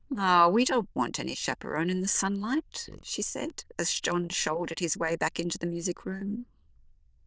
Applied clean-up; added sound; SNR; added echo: neural diffusion model UNIVERSE++.